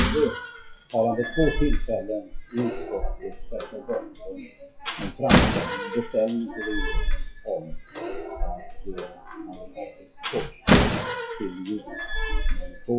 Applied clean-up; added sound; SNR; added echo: classical method WPE with log-MMSE.